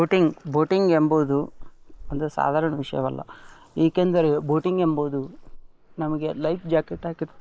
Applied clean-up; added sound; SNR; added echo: neural mask model Resemble Enhance denoiser.